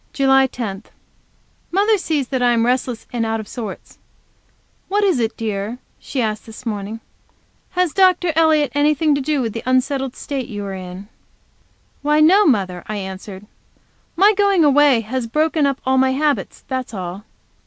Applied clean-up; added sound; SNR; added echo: none; none; none; none.